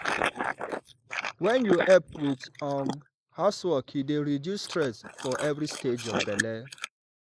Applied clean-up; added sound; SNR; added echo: neural mask model Resemble Enhance denoiser.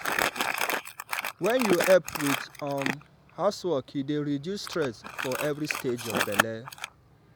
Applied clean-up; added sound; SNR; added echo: none; Crumpling, crinkling; 3 dB; none.